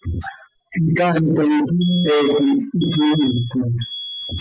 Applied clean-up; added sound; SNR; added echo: classical method spectral subtraction.